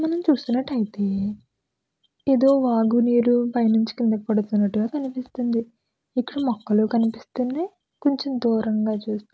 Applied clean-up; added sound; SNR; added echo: none; none; none; none.